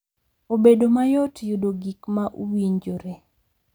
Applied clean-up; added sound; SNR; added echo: none; none; none; none.